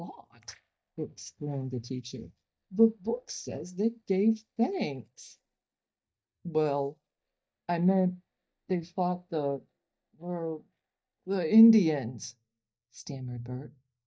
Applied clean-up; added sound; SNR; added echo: neural mask model DeepFilterNet 3.